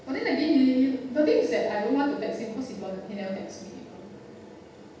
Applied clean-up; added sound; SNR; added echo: none; none; none; reverberation time 0.8 s.